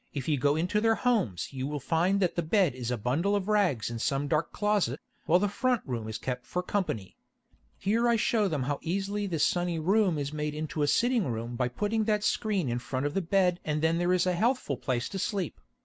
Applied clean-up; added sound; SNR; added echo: none; none; none; none.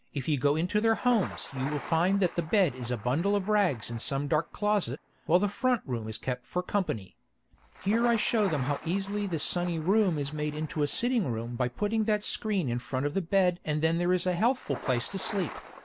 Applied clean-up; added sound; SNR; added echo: none; Thunder; 18 dB; none.